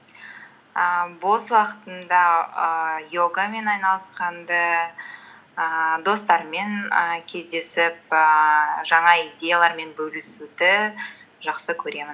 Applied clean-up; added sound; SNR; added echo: none; none; none; none.